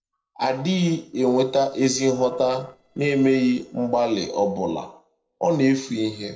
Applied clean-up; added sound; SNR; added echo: neural separator model SepFormer DNS4.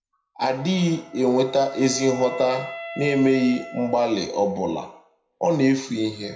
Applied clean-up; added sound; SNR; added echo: none; Wind instrument, woodwind instrument; 17 dB; reverberation time 0.5 s.